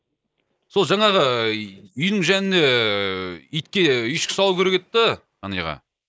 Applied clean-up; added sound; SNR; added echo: neural mask model Resemble Enhance denoiser.